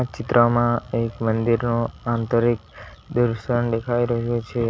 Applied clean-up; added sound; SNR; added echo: none; none; none; none.